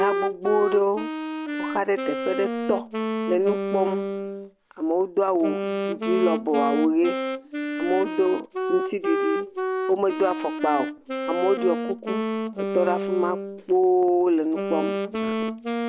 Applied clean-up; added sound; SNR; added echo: none; Wind instrument, woodwind instrument; 4 dB; none.